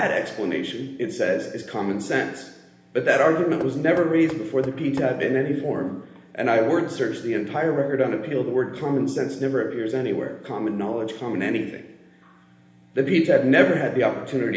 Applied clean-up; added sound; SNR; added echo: none; Knock; 18 dB; reverberation time 1.1 s.